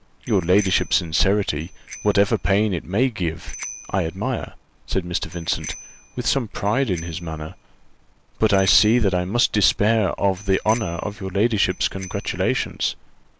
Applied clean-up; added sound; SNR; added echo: none; Bicycle bell; 19 dB; none.